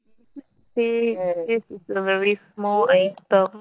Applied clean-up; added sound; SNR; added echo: neural mask model DeepFilterNet 3.